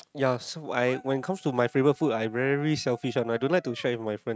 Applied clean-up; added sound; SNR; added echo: neural mask model RNNoise.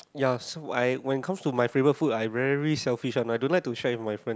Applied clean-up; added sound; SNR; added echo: none; none; none; none.